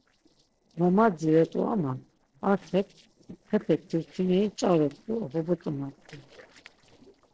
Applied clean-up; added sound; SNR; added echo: neural separator model SepFormer DNS4.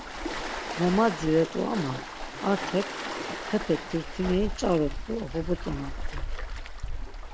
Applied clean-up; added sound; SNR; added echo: none; Waves, surf; 5 dB; none.